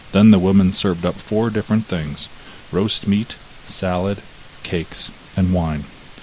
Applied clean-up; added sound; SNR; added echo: none; none; none; none.